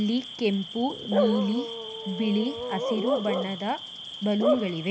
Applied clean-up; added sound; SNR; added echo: none; Bark / Cricket; 3 dB; none.